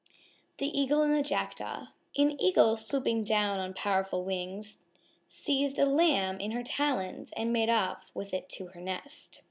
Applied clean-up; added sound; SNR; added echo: none; none; none; none.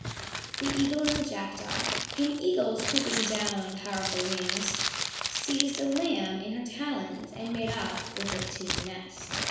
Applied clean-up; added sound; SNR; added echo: none; Crumpling, crinkling; 2 dB; reverberation time 1.1 s.